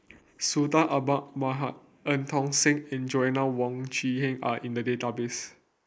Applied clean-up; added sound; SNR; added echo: neural mask model Resemble Enhance denoiser.